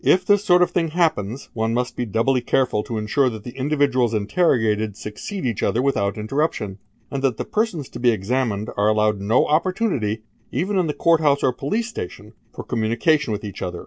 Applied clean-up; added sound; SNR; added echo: none; none; none; none.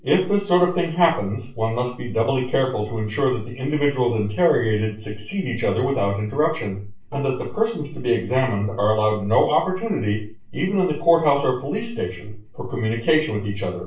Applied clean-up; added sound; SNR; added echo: none; Plucked string instrument; 20 dB; reverberation time 0.3 s.